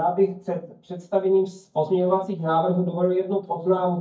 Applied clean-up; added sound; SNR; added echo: neural mask model DeepFilterNet 3.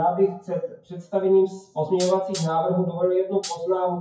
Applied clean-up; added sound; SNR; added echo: classical method WPE with log-MMSE.